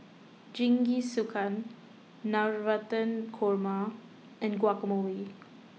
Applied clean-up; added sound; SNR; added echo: none; none; none; none.